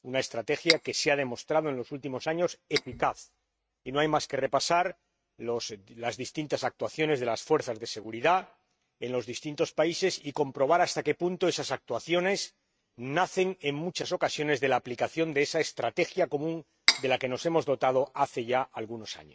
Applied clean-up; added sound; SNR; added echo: neural mask model RNNoise.